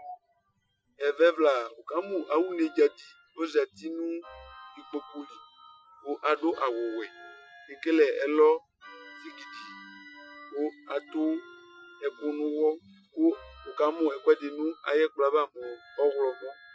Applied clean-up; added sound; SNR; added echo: classical method Wiener filter.